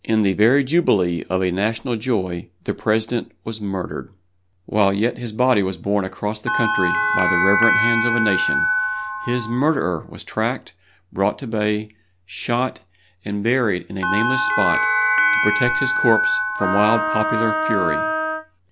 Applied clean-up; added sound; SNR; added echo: none; Bell + Wind instrument, woodwind instrument; -2 dB; none.